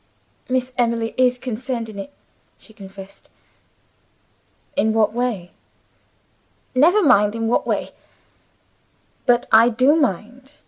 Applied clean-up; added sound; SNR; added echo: none; none; none; none.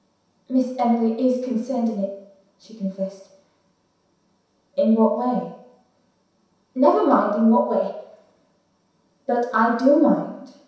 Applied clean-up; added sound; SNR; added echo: none; none; none; reverberation time 0.7 s.